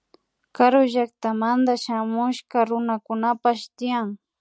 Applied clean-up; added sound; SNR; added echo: none; none; none; none.